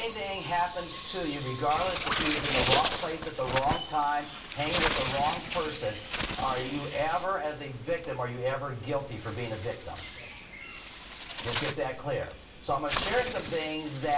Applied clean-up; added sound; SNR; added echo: none; Bird; 4 dB; reverberation time 0.3 s.